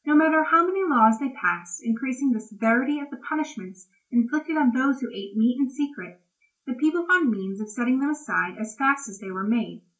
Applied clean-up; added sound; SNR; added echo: none; none; none; reverberation time 0.2 s.